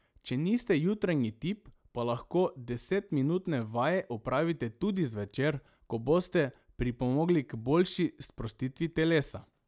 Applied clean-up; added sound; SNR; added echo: none; none; none; none.